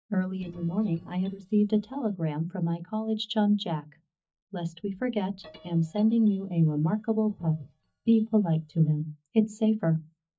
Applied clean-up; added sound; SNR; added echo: neural mask model DeepFilterNet 3.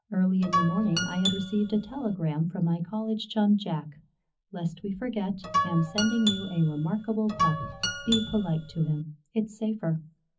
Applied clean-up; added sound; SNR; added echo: none; Guitar; 4 dB; reverberation time 0.4 s.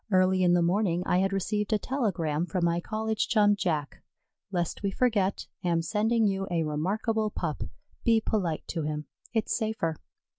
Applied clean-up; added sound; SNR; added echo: none; none; none; none.